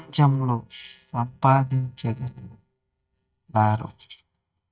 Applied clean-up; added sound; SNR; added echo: neural mask model DeepFilterNet 3.